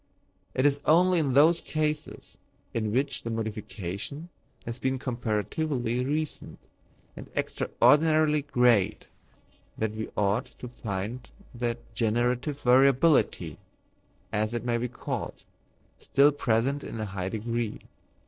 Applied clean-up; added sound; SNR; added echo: neural separator model SepFormer DNS4.